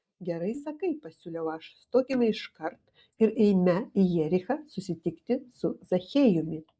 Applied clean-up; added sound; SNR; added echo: neural mask model Resemble Enhance denoiser.